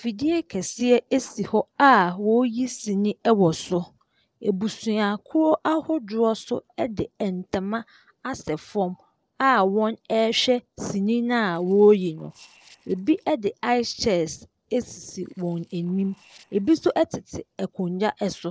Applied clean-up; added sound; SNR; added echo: neural separator model SepFormer DNS4.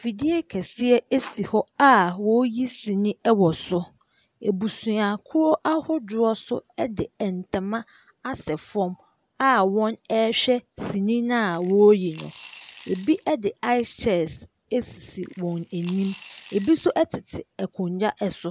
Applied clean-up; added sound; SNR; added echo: none; Coin (dropping) / Glass; 15 dB; none.